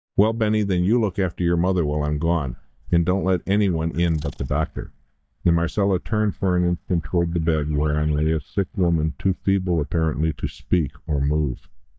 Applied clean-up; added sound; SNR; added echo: neural mask model DeepFilterNet 3.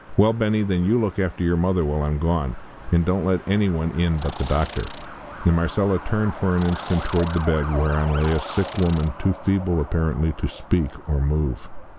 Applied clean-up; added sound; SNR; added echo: none; Insect + Truck; 14 dB; none.